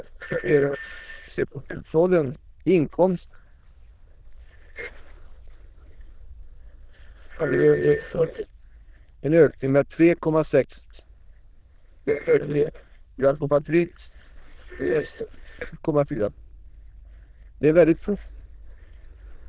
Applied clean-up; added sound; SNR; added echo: neural diffusion model UNIVERSE++.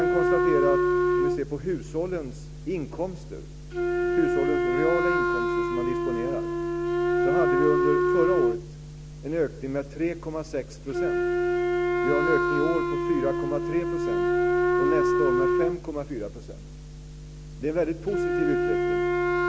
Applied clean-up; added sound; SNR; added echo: none; Wind instrument, woodwind instrument; -5 dB; none.